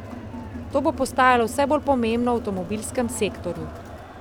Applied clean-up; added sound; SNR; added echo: none; Crowd; 12 dB; none.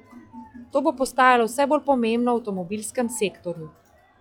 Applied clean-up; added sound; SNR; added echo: classical method log-MMSE.